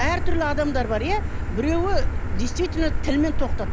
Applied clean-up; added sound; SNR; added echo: none; Motor vehicle (road); -2 dB; none.